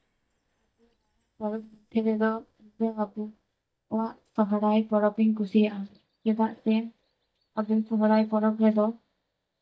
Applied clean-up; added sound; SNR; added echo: neural mask model DeepFilterNet 3.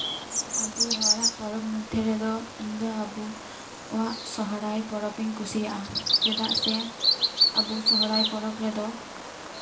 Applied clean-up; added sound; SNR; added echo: none; Bird vocalization, bird call, bird song; -2 dB; reverberation time 0.4 s.